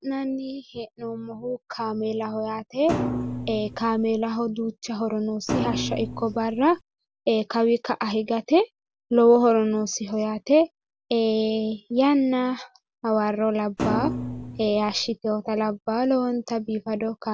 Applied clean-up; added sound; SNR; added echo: none; Thump, thud; 5 dB; none.